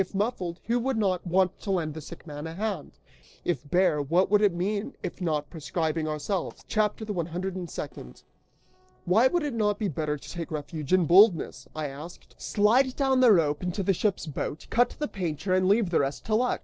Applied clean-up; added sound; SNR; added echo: neural separator model SepFormer DNS4.